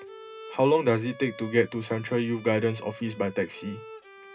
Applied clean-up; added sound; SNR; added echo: none; Bowed string instrument; 19 dB; reverberation time 0.2 s.